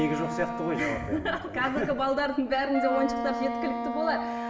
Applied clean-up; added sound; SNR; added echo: none; Wind instrument, woodwind instrument; 5 dB; reverberation time 1.1 s.